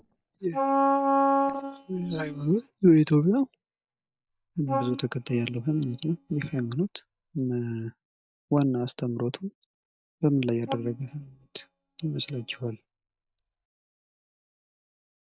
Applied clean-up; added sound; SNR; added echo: neural mask model DeepFilterNet 3.